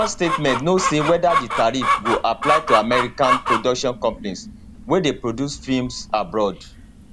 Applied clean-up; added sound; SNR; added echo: none; Chicken, rooster; 3 dB; none.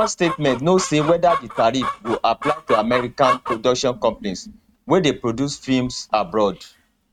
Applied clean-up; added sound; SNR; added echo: neural mask model RNNoise.